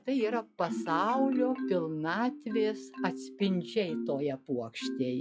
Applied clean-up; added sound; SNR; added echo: classical method log-MMSE.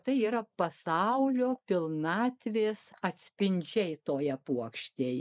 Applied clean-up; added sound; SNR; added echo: neural mask model Resemble Enhance denoiser.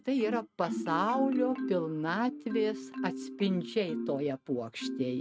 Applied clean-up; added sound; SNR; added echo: neural mask model RNNoise.